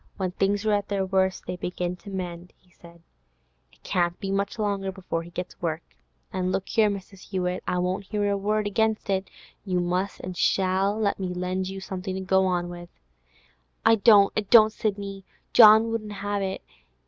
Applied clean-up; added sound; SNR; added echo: none; none; none; none.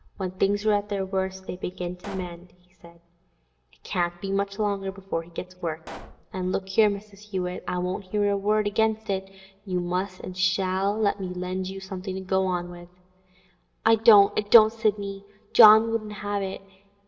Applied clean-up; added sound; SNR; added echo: none; Explosion; 17 dB; reverberation time 0.5 s.